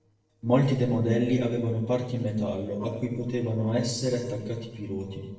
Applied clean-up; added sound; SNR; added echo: neural separator model SepFormer DNS4.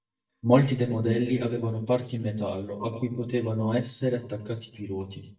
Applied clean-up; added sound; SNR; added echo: neural mask model DeepFilterNet 3.